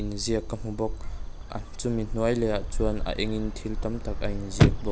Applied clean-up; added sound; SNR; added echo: none; Bird + Chirp, tweet / Slam / Car; -2 dB; none.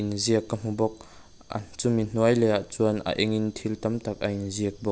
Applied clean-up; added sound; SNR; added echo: none; none; none; none.